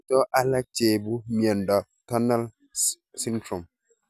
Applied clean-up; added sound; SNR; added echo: none; none; none; none.